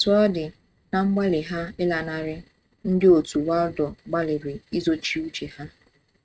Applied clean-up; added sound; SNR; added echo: neural mask model RNNoise.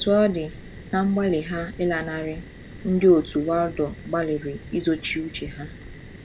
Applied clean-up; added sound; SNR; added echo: none; Fire; 16 dB; none.